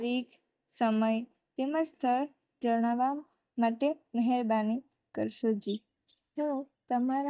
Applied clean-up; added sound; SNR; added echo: neural mask model DeepFilterNet 3.